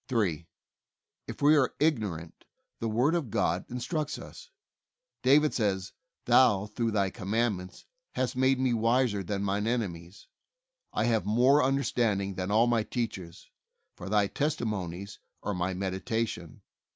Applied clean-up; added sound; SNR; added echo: none; none; none; none.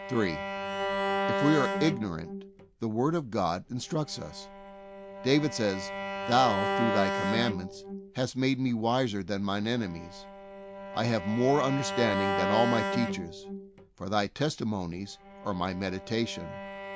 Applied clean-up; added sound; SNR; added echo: none; Bowed string instrument; 4 dB; none.